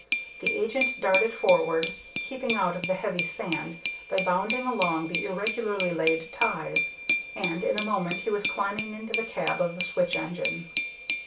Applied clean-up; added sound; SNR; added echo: none; Glass; 4 dB; reverberation time 0.3 s.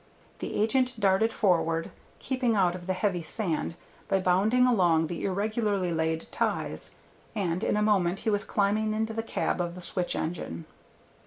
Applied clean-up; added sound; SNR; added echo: none; none; none; none.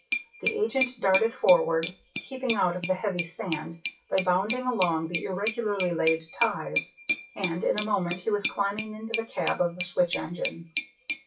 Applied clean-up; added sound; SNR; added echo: classical method WPE with log-MMSE.